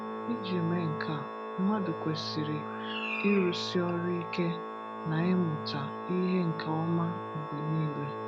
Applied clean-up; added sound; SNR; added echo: none; Organ; 6 dB; none.